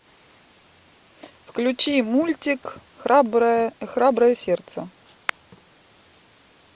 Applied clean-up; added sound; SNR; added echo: none; none; none; none.